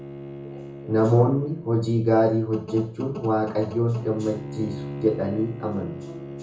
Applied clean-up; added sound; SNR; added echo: none; Bowed string instrument; 14 dB; reverberation time 0.7 s.